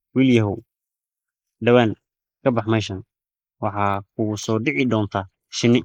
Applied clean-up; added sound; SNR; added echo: neural mask model Resemble Enhance denoiser.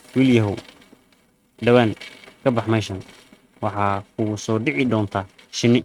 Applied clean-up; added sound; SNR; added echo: neural mask model RNNoise.